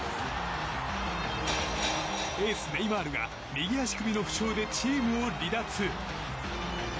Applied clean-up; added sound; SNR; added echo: none; none; none; none.